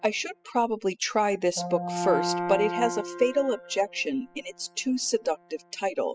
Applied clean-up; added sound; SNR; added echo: classical method spectral subtraction.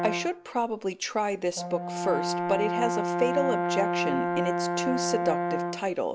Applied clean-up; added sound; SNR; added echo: none; Brass instrument; 0 dB; none.